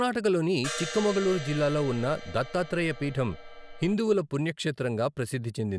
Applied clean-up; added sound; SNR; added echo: none; Crash cymbal; 11 dB; none.